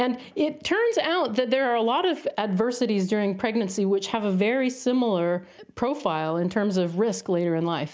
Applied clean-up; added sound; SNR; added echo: none; none; none; none.